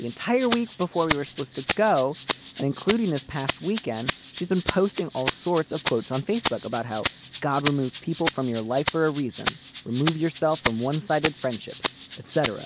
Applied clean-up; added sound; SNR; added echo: none; Rattle (instrument); 0 dB; none.